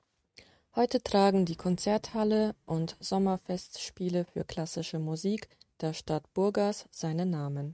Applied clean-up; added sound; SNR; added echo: neural mask model RNNoise.